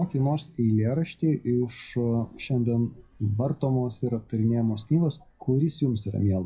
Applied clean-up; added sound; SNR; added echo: classical method WPE with log-MMSE.